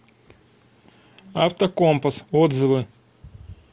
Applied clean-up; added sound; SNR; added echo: none; none; none; none.